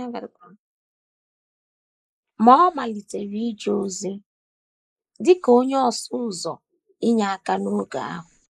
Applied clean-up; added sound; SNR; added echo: neural mask model Resemble Enhance denoiser.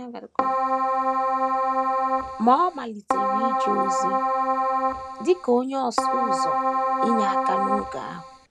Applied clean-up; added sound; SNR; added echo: none; Keyboard (musical); -5 dB; none.